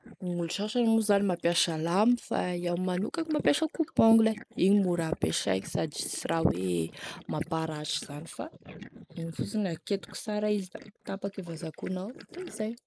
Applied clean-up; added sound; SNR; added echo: neural mask model Resemble Enhance denoiser.